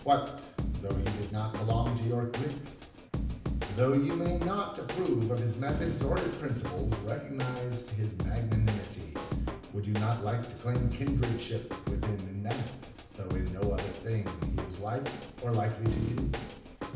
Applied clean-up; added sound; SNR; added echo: none; Drum kit; 4 dB; reverberation time 0.8 s.